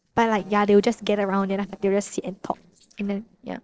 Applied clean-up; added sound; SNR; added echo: neural separator model SepFormer DNS4.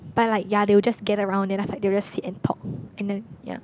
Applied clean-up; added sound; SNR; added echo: none; none; none; none.